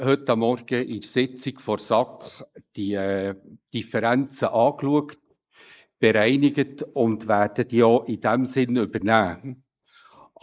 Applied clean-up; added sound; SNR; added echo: neural mask model Resemble Enhance denoiser.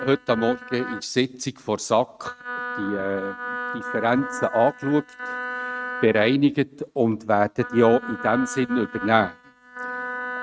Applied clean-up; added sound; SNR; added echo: neural mask model RNNoise.